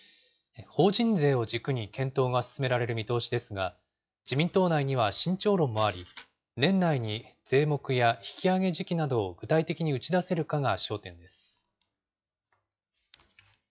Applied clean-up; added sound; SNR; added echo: classical method log-MMSE.